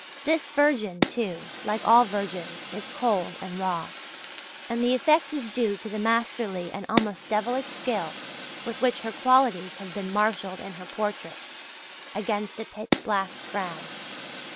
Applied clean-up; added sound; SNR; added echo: none; Fire; 8 dB; none.